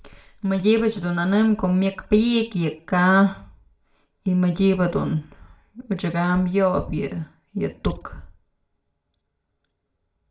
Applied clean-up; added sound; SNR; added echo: none; none; none; reverberation time 0.4 s.